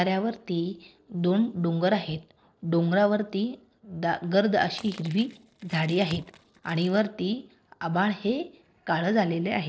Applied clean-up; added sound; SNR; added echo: neural separator model SepFormer DNS4.